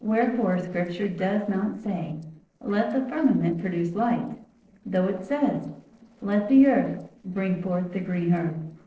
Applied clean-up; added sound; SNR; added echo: neural separator model SepFormer DNS4.